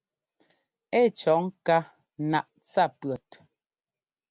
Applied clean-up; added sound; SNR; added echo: none; none; none; none.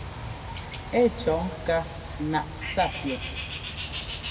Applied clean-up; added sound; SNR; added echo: none; Bird; 6 dB; reverberation time 1.2 s.